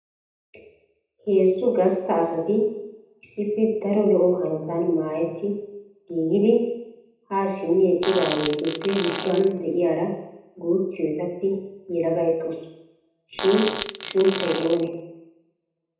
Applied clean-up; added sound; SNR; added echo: none; Fart; 8 dB; reverberation time 0.8 s.